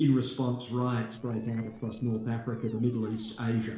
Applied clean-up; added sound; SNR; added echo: neural separator model SepFormer DNS4.